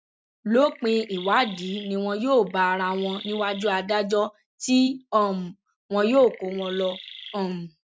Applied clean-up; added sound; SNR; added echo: none; Chirp, tweet; 17 dB; none.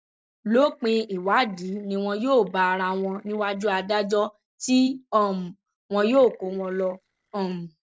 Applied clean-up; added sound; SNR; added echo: neural separator model SepFormer DNS4.